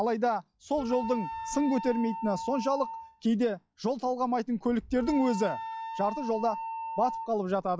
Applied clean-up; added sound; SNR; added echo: classical method log-MMSE.